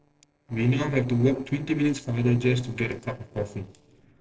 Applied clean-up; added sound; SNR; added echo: neural separator model SepFormer DNS4.